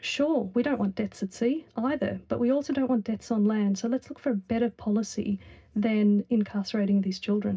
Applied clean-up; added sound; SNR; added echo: none; none; none; reverberation time 0.4 s.